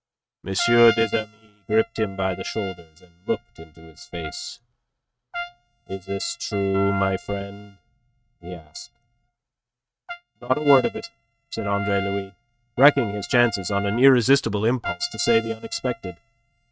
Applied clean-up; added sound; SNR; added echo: neural mask model RNNoise.